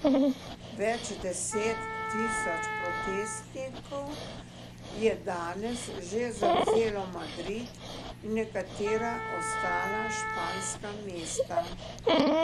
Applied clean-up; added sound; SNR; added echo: none; Dog + Wind instrument, woodwind instrument; -2 dB; none.